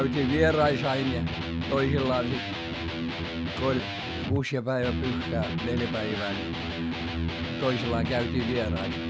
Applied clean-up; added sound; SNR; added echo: none; Electric guitar; 1 dB; none.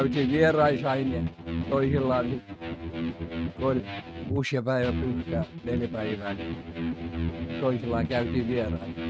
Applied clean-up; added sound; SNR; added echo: neural mask model RNNoise.